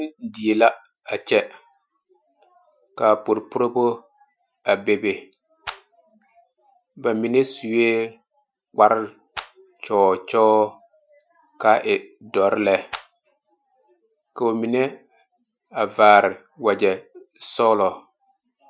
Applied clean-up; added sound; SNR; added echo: classical method Wiener filter.